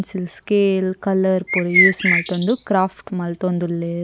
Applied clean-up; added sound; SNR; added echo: none; Bird; -1 dB; none.